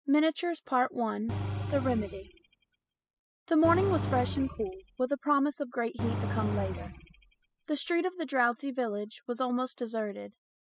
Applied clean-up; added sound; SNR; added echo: classical method spectral subtraction.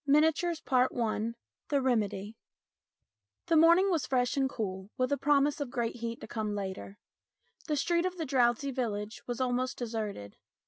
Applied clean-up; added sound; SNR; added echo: none; none; none; none.